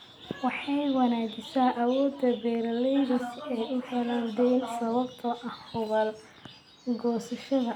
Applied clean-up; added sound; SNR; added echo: none; none; none; none.